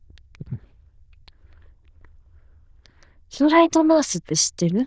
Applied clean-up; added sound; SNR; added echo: neural diffusion model UNIVERSE++.